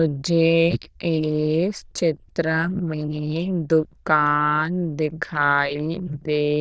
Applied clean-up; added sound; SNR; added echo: neural diffusion model UNIVERSE++.